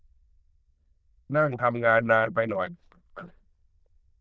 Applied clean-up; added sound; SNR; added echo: neural diffusion model UNIVERSE++.